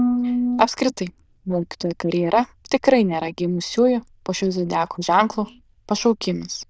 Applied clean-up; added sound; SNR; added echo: neural diffusion model UNIVERSE++.